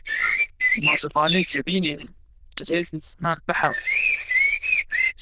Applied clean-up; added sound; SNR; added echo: neural diffusion model UNIVERSE++.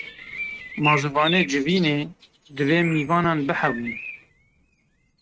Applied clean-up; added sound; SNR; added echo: neural mask model RNNoise.